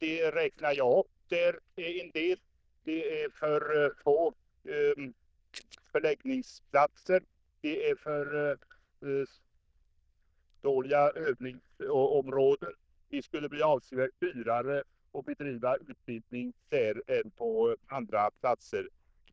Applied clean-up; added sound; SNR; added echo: neural diffusion model UNIVERSE++.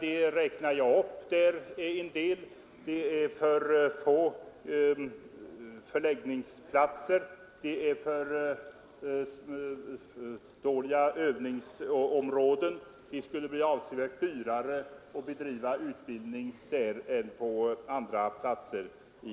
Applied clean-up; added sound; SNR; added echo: none; none; none; none.